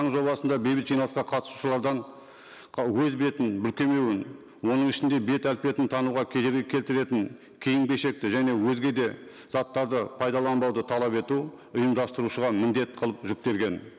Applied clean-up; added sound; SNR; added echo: none; none; none; none.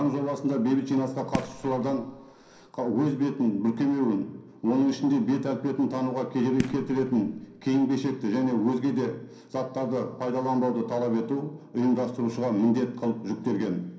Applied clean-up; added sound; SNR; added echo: none; Fireworks; 12 dB; reverberation time 0.6 s.